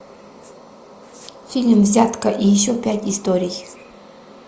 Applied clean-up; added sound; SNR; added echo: none; none; none; none.